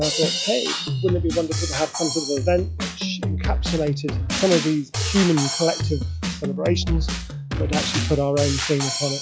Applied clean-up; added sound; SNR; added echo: classical method log-MMSE.